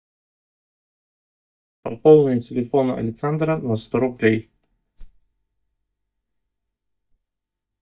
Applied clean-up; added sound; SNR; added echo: neural mask model DeepFilterNet 3.